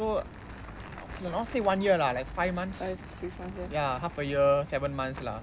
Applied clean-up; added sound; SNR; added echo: none; Crumpling, crinkling; 19 dB; none.